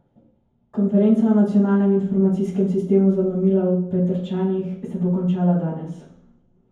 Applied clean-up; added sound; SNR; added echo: none; none; none; reverberation time 0.9 s.